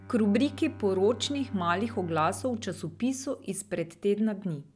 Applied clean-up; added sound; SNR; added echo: none; Bowed string instrument; 17 dB; none.